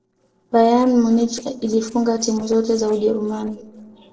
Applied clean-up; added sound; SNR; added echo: neural separator model SepFormer DNS4.